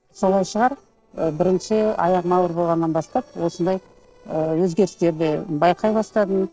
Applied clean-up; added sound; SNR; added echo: neural separator model SepFormer DNS4.